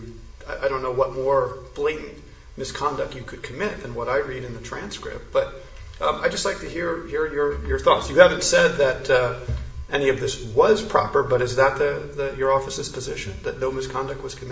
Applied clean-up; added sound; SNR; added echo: none; none; none; reverberation time 0.7 s.